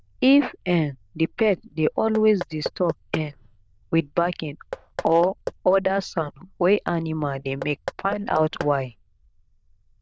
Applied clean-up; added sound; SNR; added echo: neural diffusion model UNIVERSE++.